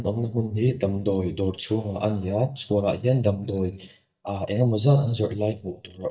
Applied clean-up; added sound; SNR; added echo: neural mask model DeepFilterNet 3.